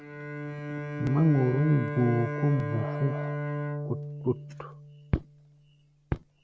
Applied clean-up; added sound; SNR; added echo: none; Bowed string instrument; 5 dB; none.